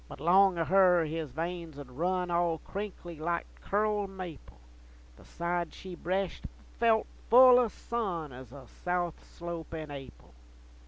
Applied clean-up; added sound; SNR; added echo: none; none; none; none.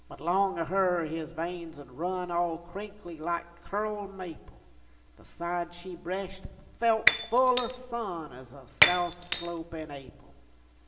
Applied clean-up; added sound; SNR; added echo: none; Shatter; -2 dB; reverberation time 0.9 s.